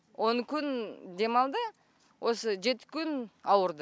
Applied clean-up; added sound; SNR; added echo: none; none; none; none.